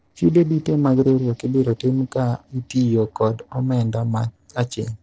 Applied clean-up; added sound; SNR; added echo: neural separator model SepFormer DNS4.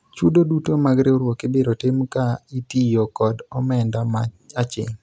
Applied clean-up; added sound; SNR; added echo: none; none; none; none.